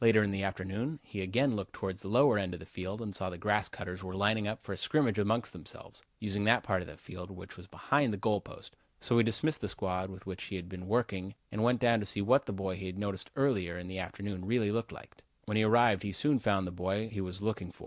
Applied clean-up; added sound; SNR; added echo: none; none; none; none.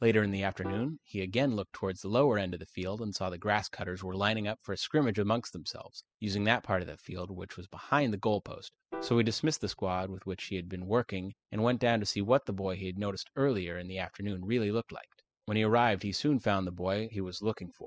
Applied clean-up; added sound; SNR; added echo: classical method spectral subtraction.